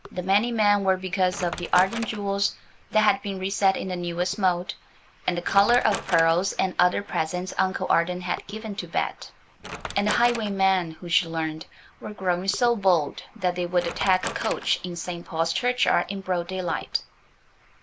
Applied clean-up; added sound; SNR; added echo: none; Wood; 15 dB; none.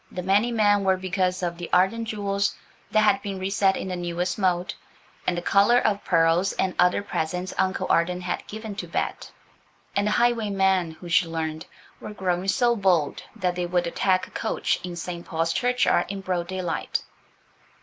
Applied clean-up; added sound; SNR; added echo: none; none; none; none.